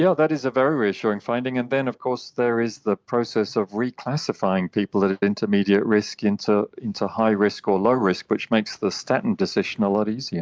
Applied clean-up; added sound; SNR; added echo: none; none; none; none.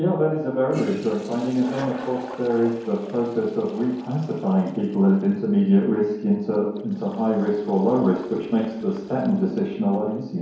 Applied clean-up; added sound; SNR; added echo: none; Toilet flush; 19 dB; reverberation time 1.0 s.